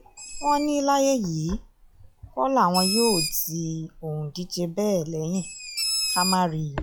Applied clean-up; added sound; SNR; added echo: classical method log-MMSE.